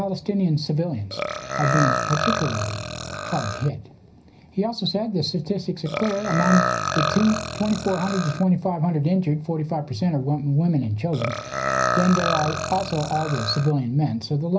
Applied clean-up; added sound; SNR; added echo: none; Burping, eructation; 3 dB; reverberation time 0.4 s.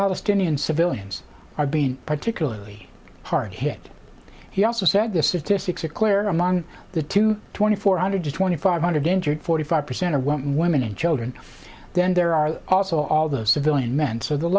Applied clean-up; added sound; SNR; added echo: none; none; none; none.